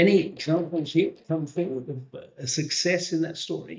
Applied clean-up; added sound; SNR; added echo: neural mask model DeepFilterNet 3.